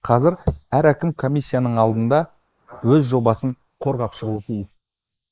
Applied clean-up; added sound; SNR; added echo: neural mask model Resemble Enhance denoiser.